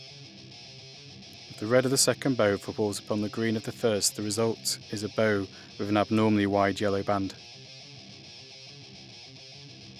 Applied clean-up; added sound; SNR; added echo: none; Guitar; 17 dB; none.